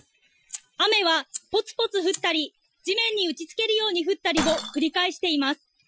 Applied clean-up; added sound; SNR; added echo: classical method Wiener filter.